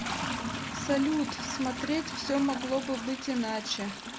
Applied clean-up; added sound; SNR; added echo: none; Toilet flush; 5 dB; none.